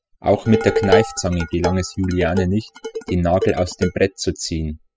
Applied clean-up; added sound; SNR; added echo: classical method spectral subtraction.